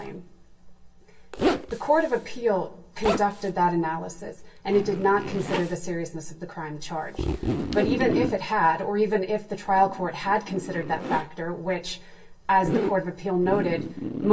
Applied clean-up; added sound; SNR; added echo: none; Zipper (clothing); 6 dB; reverberation time 0.1 s.